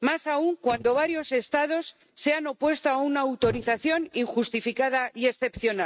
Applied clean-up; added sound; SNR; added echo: neural mask model RNNoise.